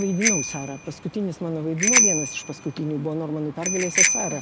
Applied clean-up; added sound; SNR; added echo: none; Bicycle bell; -2 dB; none.